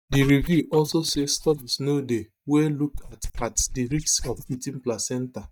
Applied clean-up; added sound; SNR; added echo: neural mask model DeepFilterNet 3.